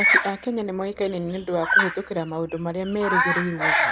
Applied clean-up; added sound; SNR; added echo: none; Bird vocalization, bird call, bird song; -3 dB; none.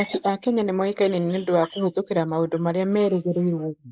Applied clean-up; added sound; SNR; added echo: neural mask model Resemble Enhance denoiser.